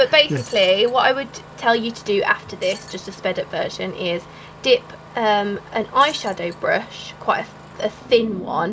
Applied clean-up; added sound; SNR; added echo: none; Engine starting + Shatter; 18 dB; none.